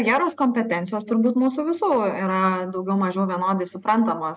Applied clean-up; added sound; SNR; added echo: none; none; none; none.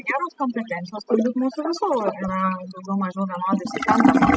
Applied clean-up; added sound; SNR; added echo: classical method spectral subtraction.